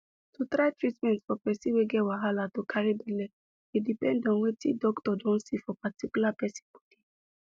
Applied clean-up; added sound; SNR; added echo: none; none; none; none.